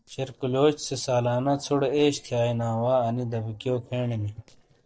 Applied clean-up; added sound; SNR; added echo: neural separator model SepFormer DNS4.